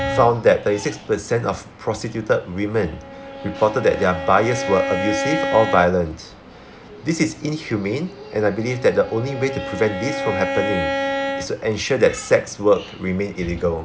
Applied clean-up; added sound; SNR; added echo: none; Bowed string instrument; 8 dB; none.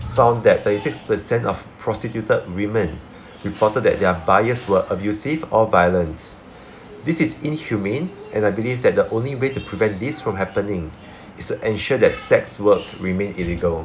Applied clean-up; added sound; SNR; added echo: none; none; none; none.